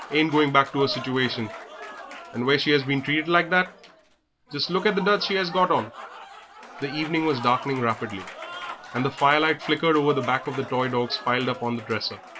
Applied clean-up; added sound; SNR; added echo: none; Applause / Crowd; 14 dB; none.